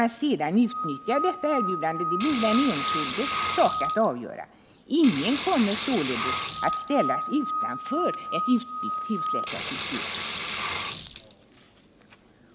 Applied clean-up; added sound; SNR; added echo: none; Sink (filling or washing) / Water + Screech / Glass; 2 dB; none.